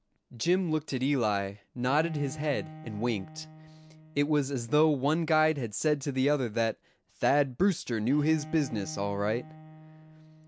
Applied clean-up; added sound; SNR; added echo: none; Bowed string instrument; 18 dB; none.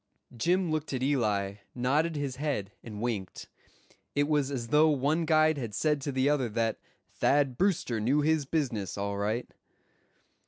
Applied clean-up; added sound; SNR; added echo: none; none; none; none.